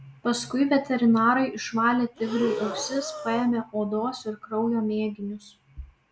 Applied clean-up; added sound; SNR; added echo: none; Breathing; 9 dB; none.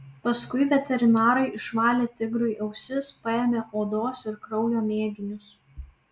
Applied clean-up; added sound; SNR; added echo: none; none; none; none.